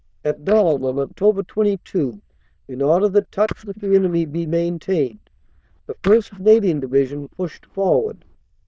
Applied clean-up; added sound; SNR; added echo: neural diffusion model UNIVERSE++.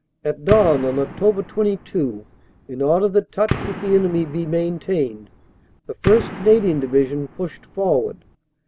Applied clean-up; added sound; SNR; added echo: none; Gunshot, gunfire; 11 dB; none.